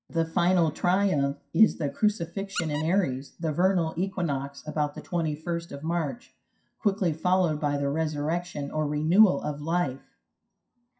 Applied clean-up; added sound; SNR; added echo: classical method WPE with log-MMSE.